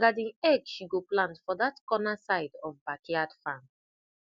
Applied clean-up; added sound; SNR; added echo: none; none; none; none.